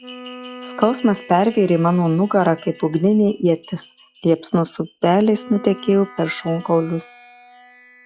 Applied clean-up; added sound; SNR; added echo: classical method log-MMSE.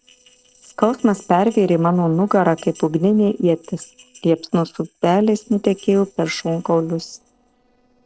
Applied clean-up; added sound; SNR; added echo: neural separator model SepFormer DNS4.